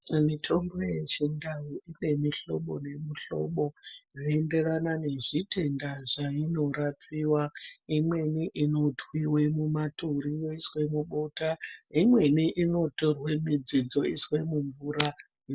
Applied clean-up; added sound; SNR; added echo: none; none; none; none.